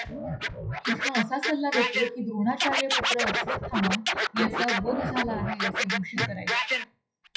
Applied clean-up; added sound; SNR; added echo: classical method WPE with log-MMSE.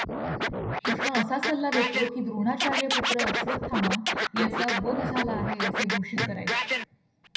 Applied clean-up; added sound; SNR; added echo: none; Scratching (performance technique); -1 dB; reverberation time 0.8 s.